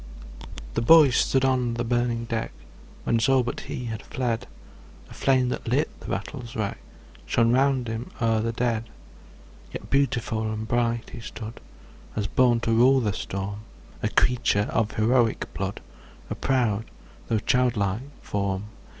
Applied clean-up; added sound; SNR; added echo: none; none; none; none.